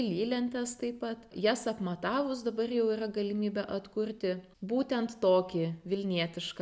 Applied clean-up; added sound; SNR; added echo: none; none; none; none.